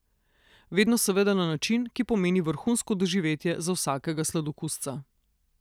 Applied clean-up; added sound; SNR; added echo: none; none; none; none.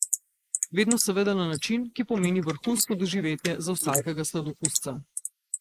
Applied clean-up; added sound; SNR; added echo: neural mask model Resemble Enhance denoiser.